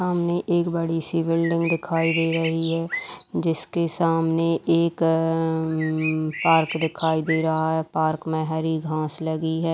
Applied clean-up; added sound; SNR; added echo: none; Bird; 10 dB; none.